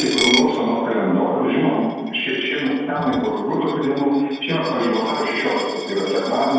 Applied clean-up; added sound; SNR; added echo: none; Coin (dropping); 10 dB; reverberation time 1.2 s.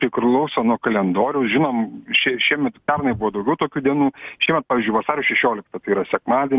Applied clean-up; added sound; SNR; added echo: none; none; none; none.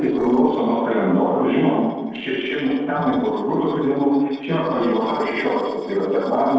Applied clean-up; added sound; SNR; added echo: neural separator model SepFormer DNS4.